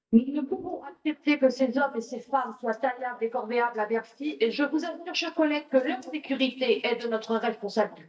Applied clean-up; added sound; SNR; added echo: neural mask model DeepFilterNet 3.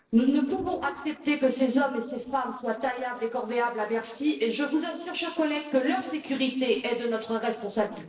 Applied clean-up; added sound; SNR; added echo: neural separator model SepFormer DNS4.